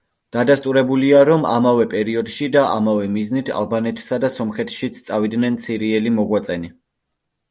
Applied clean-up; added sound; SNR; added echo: none; none; none; none.